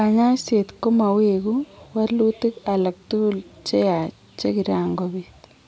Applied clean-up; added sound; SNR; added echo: none; none; none; none.